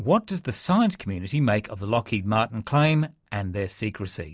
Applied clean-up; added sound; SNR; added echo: none; none; none; none.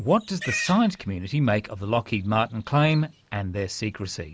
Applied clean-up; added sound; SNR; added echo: none; Livestock, farm animals, working animals; 15 dB; none.